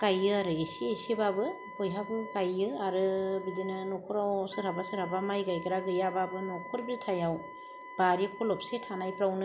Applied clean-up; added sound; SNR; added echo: none; Wind instrument, woodwind instrument; 14 dB; none.